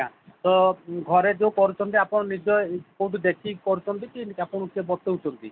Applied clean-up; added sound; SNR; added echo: none; none; none; none.